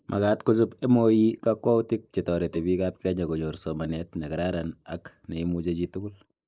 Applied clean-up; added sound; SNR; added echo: neural mask model Resemble Enhance denoiser.